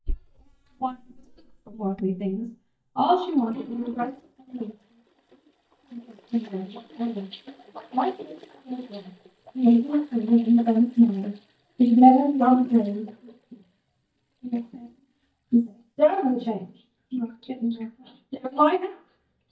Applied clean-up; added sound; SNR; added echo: neural mask model DeepFilterNet 3.